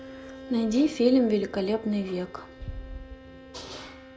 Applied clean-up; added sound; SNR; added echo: none; Bowed string instrument; 19 dB; none.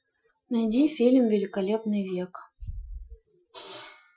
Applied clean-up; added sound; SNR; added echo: classical method Wiener filter.